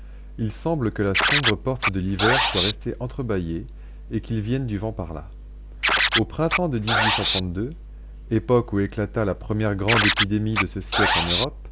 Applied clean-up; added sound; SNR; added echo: none; Scratching (performance technique); 0 dB; none.